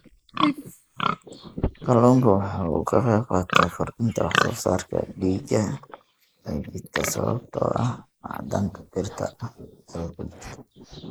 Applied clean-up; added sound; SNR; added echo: neural mask model Resemble Enhance denoiser.